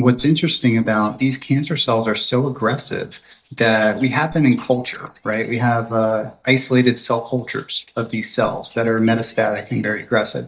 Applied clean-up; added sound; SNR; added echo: neural mask model DeepFilterNet 3.